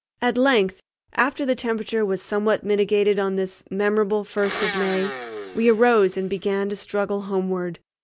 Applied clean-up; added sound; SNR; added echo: none; Domestic sounds, home sounds; 10 dB; none.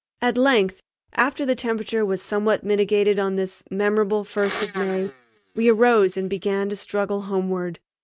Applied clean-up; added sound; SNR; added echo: neural mask model RNNoise.